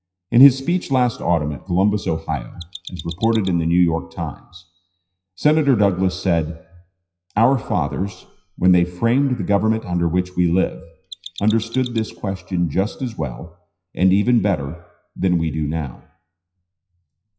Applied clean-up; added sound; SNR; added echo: classical method WPE with log-MMSE.